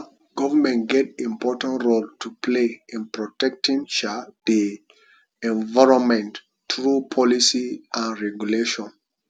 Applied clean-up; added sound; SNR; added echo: none; none; none; none.